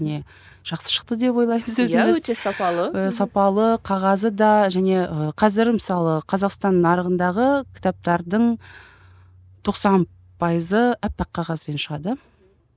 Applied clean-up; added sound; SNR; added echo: none; none; none; none.